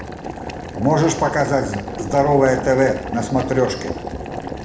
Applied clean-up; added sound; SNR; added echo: none; Boiling; 9 dB; reverberation time 0.7 s.